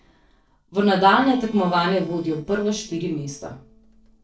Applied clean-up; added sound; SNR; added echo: neural separator model SepFormer DNS4.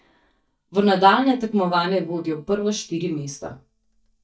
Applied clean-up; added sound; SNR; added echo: neural mask model DeepFilterNet 3.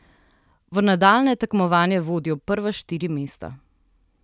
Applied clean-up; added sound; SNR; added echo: none; none; none; none.